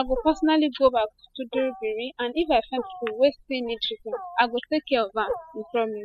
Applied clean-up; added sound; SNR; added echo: classical method spectral subtraction.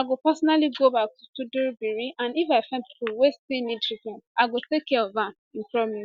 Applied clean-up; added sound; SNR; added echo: none; none; none; none.